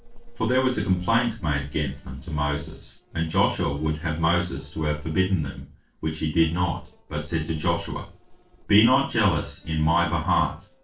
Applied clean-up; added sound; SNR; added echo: neural separator model SepFormer DNS4.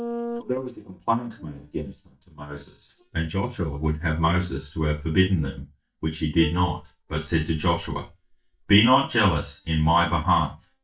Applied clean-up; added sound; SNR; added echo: neural mask model DeepFilterNet 3.